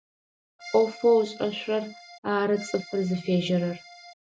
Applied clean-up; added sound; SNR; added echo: none; Accordion; 18 dB; none.